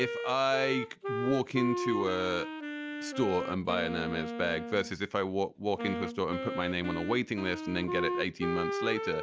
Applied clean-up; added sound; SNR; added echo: none; Wind instrument, woodwind instrument; 4 dB; none.